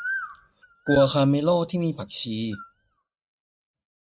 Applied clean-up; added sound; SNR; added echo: neural mask model RNNoise.